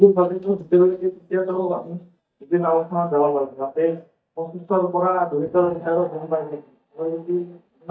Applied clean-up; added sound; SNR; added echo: neural mask model DeepFilterNet 3.